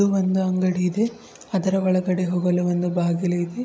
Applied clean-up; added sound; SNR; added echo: none; none; none; none.